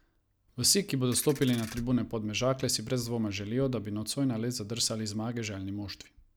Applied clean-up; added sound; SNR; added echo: none; Ratchet, pawl; 15 dB; none.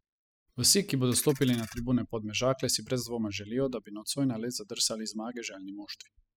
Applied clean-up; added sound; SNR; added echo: classical method spectral subtraction.